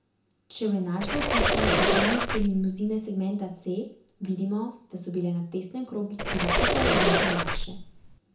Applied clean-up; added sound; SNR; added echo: none; Squeak; -5 dB; reverberation time 0.5 s.